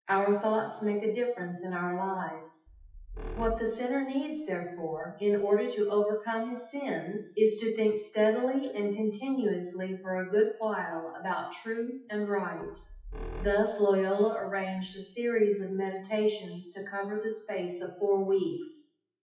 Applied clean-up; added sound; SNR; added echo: classical method WPE with log-MMSE.